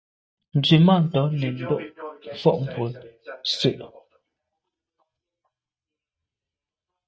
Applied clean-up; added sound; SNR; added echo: neural mask model DeepFilterNet 3.